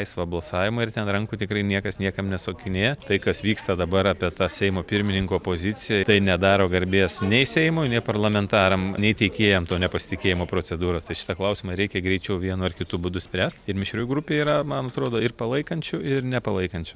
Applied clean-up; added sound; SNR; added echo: none; none; none; none.